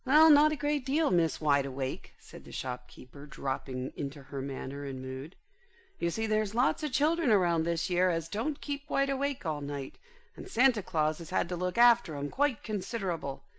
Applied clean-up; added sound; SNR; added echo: none; none; none; none.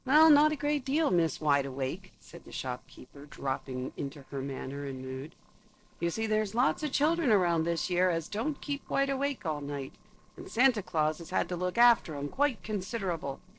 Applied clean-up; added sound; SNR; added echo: neural separator model SepFormer DNS4.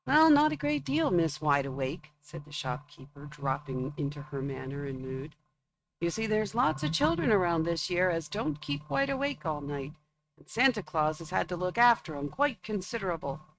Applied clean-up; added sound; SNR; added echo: neural mask model RNNoise.